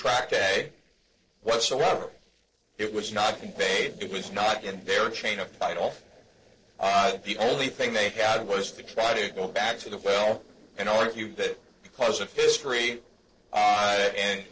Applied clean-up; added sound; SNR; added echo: neural separator model SepFormer DNS4.